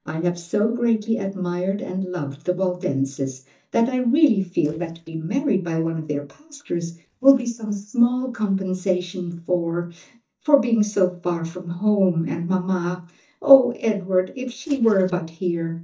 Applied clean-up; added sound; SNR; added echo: neural mask model DeepFilterNet 3.